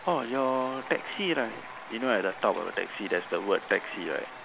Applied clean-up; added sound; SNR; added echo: none; Applause / Cheering; 13 dB; none.